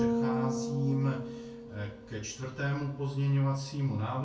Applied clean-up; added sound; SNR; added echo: none; Bass guitar; 4 dB; reverberation time 0.3 s.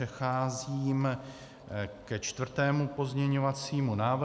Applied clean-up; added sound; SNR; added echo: none; none; none; none.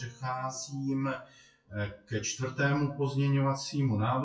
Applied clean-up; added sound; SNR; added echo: classical method WPE with log-MMSE.